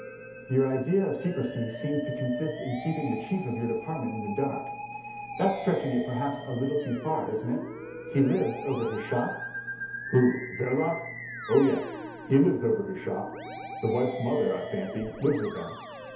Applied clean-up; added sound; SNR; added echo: none; Musical instrument; 11 dB; reverberation time 0.8 s.